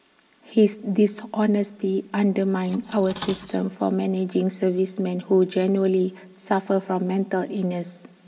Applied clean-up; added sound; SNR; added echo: none; Cutlery, silverware; 15 dB; reverberation time 0.4 s.